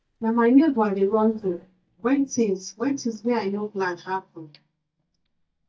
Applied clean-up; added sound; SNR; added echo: neural mask model DeepFilterNet 3.